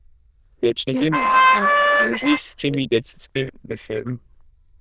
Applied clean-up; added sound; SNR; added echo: neural diffusion model UNIVERSE++.